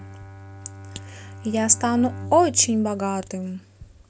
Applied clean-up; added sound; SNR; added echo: none; Bowed string instrument; 15 dB; none.